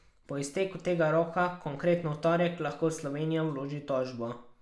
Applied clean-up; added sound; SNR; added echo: none; none; none; none.